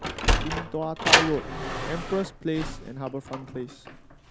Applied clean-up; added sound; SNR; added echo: none; Sliding door; -4 dB; none.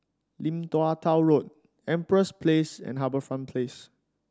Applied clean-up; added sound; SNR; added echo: none; none; none; none.